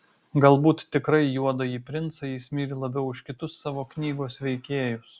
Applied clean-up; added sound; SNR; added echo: none; none; none; none.